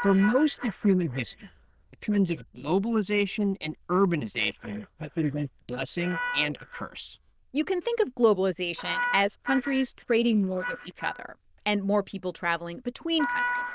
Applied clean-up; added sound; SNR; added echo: neural diffusion model UNIVERSE++.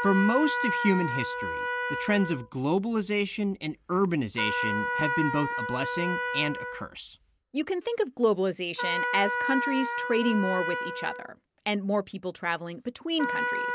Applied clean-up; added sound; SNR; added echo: none; Trumpet; 4 dB; none.